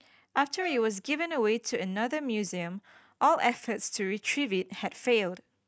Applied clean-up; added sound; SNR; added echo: neural mask model RNNoise.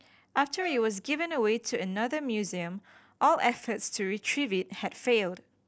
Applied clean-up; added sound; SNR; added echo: neural separator model SepFormer DNS4.